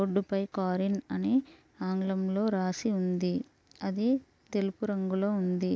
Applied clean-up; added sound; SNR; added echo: none; none; none; none.